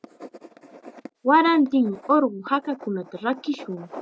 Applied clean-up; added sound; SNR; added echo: none; Writing; 20 dB; none.